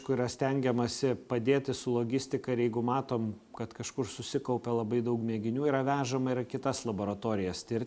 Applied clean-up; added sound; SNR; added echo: none; none; none; none.